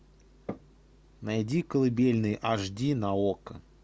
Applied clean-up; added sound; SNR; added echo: none; none; none; none.